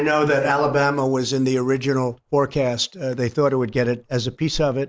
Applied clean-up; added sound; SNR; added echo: neural mask model Resemble Enhance denoiser.